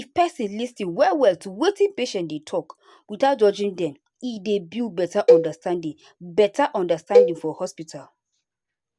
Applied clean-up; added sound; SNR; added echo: none; Cowbell; -1 dB; none.